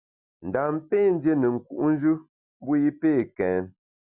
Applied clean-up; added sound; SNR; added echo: none; none; none; none.